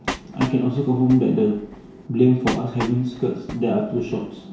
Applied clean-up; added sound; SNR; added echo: none; Train; 13 dB; reverberation time 0.6 s.